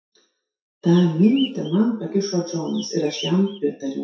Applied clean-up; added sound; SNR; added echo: classical method WPE with log-MMSE.